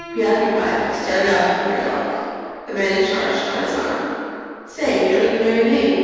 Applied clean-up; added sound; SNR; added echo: none; Piano; 18 dB; reverberation time 2.1 s.